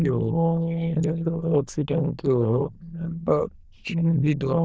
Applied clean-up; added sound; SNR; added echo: neural diffusion model UNIVERSE++.